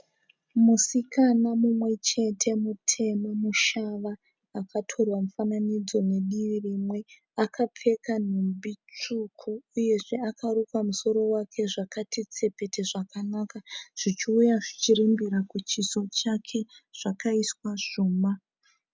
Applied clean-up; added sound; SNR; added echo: none; none; none; none.